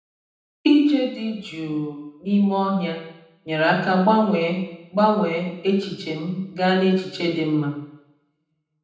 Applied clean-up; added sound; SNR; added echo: none; none; none; reverberation time 0.8 s.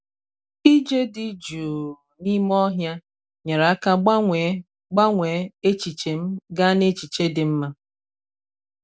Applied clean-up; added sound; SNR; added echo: none; none; none; none.